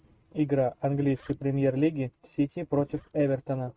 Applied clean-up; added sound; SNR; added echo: neural mask model RNNoise.